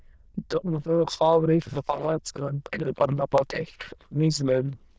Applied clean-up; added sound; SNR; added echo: neural diffusion model UNIVERSE++.